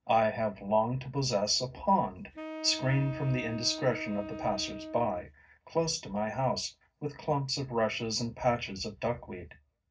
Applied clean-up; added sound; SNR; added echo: none; Wind instrument, woodwind instrument; 10 dB; reverberation time 0.4 s.